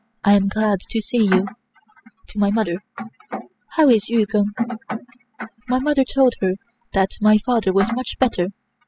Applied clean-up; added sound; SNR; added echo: classical method spectral subtraction.